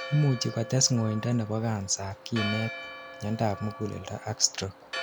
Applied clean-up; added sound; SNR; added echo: none; Church bell; 11 dB; none.